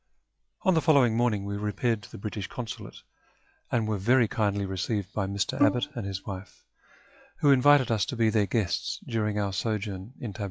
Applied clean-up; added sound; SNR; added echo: classical method log-MMSE.